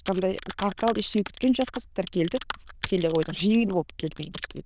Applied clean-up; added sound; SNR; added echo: neural diffusion model UNIVERSE++.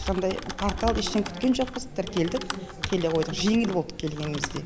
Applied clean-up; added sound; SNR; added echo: none; Typing; 9 dB; none.